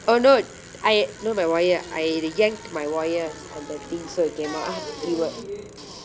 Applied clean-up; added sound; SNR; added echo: none; Bicycle; 17 dB; none.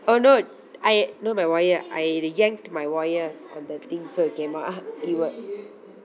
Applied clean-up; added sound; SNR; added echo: none; none; none; none.